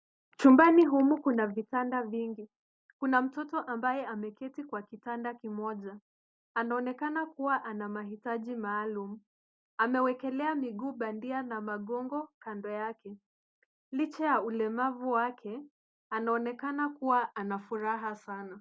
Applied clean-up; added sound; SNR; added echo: none; none; none; none.